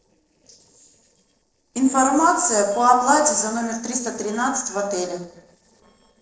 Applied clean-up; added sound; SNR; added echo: neural separator model SepFormer DNS4.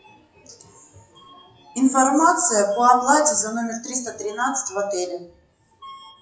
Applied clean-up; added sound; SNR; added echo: classical method WPE with log-MMSE.